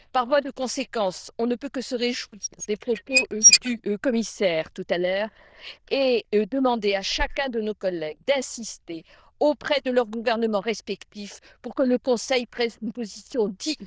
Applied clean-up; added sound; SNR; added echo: neural diffusion model UNIVERSE++.